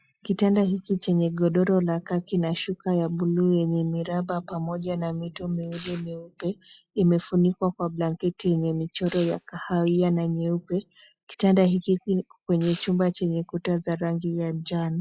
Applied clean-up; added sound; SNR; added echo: classical method log-MMSE.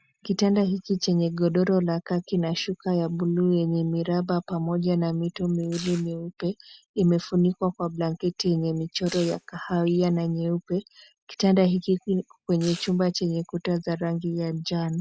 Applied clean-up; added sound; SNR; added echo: none; Domestic sounds, home sounds; 18 dB; none.